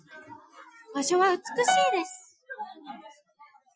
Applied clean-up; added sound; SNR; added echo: classical method Wiener filter.